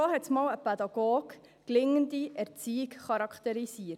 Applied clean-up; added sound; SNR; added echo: none; none; none; none.